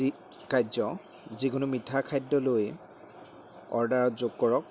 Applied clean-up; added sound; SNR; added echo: none; none; none; none.